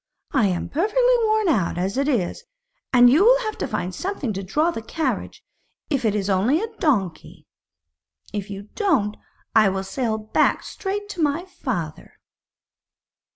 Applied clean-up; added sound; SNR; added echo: none; none; none; none.